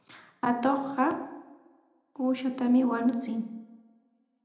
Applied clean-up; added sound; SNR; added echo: none; none; none; reverberation time 0.8 s.